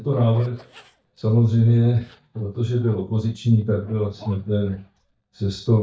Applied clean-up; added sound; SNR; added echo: neural mask model DeepFilterNet 3.